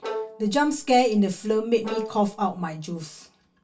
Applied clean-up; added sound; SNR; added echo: none; Bowed string instrument; 13 dB; reverberation time 0.2 s.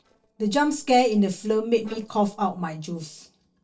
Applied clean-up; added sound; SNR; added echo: neural separator model SepFormer DNS4.